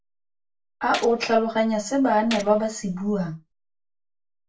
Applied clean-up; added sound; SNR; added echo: none; Gunshot, gunfire; 15 dB; reverberation time 0.2 s.